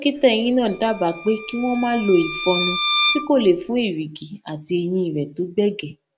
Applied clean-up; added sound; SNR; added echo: none; Bowed string instrument; 5 dB; none.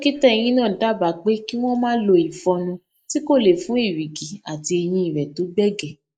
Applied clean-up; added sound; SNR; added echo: neural mask model Resemble Enhance denoiser.